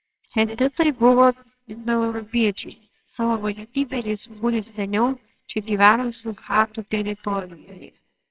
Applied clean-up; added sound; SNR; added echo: neural separator model SepFormer WHAMR!.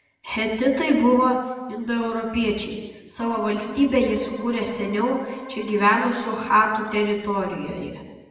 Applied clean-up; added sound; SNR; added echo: none; Organ; 15 dB; reverberation time 1.2 s.